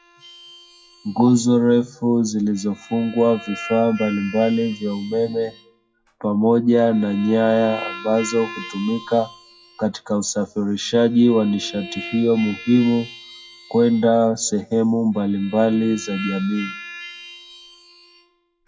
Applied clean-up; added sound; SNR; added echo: classical method WPE with log-MMSE.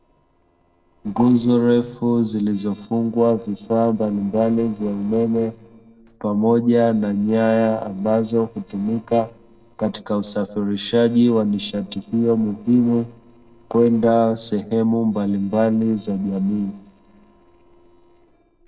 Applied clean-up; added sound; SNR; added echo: neural separator model SepFormer DNS4.